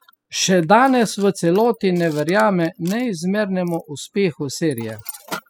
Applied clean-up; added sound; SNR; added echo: classical method spectral subtraction.